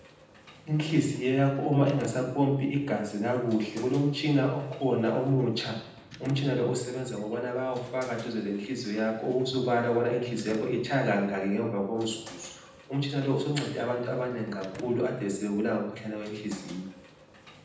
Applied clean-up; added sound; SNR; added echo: none; Sliding door / Slam; 19 dB; reverberation time 0.8 s.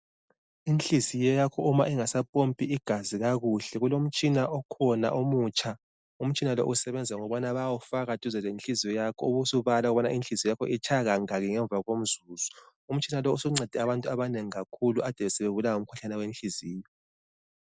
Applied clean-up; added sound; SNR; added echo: none; none; none; none.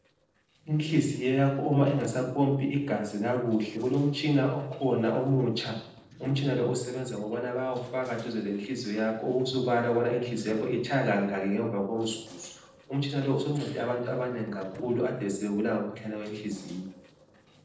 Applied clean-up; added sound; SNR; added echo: neural separator model SepFormer DNS4.